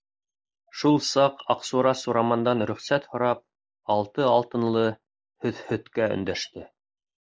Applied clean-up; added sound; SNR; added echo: neural mask model Resemble Enhance denoiser.